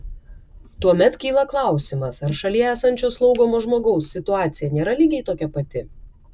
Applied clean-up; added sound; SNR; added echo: none; none; none; none.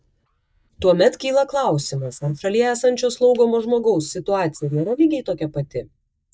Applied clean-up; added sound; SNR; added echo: neural mask model DeepFilterNet 3.